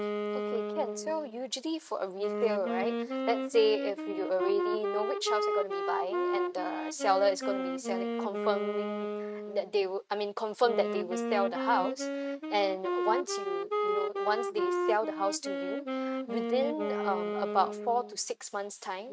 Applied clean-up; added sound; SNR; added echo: neural mask model RNNoise.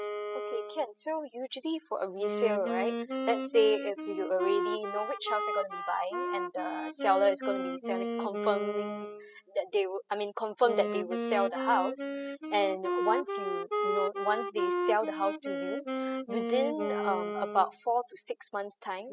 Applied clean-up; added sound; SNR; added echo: classical method spectral subtraction.